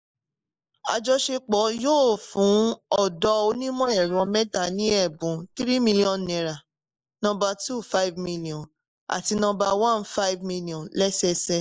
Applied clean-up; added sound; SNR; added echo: neural mask model Resemble Enhance denoiser.